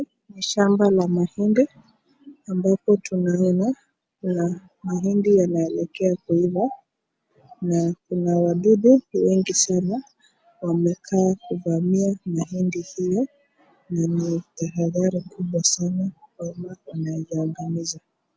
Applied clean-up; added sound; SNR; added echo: none; none; none; none.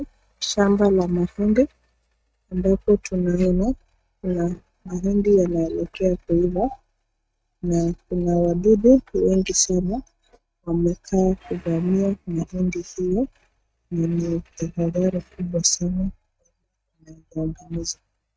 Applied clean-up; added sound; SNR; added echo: neural mask model RNNoise.